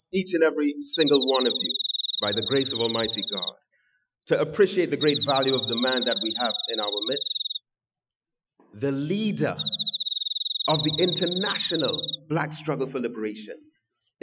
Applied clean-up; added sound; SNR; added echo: classical method Wiener filter.